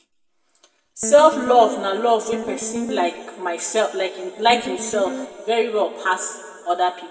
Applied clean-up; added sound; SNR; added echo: none; Guitar; 11 dB; reverberation time 2.0 s.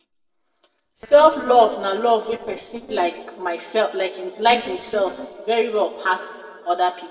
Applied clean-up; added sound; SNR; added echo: neural separator model SepFormer DNS4.